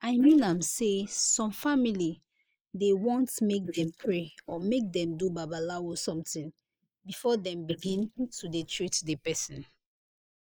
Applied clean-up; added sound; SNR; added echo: neural mask model Resemble Enhance denoiser.